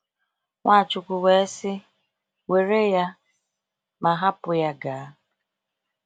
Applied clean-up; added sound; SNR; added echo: none; none; none; none.